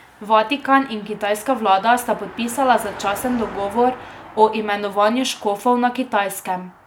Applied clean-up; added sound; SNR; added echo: none; Car passing by; 19 dB; none.